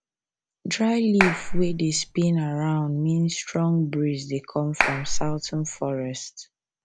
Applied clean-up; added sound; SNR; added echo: none; Clapping; 0 dB; none.